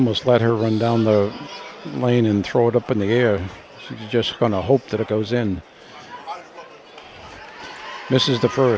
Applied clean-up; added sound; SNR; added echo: none; none; none; none.